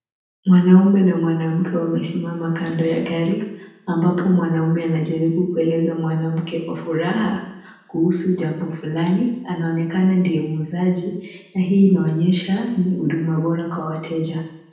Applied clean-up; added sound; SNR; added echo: none; none; none; reverberation time 0.9 s.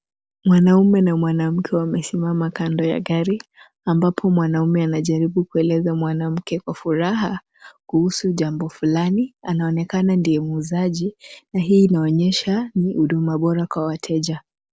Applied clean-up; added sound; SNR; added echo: none; none; none; none.